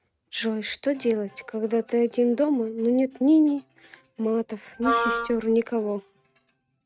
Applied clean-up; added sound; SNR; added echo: neural mask model RNNoise.